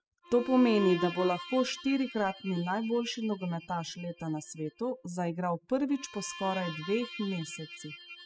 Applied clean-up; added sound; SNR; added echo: classical method spectral subtraction.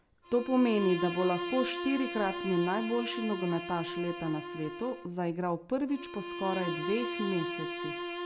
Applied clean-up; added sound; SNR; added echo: none; Bowed string instrument; 6 dB; none.